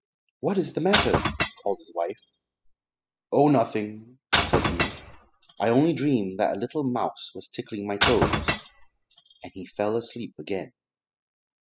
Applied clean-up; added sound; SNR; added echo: classical method spectral subtraction.